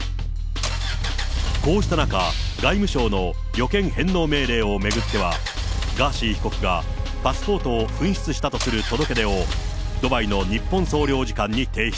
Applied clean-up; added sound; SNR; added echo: none; Engine; 8 dB; none.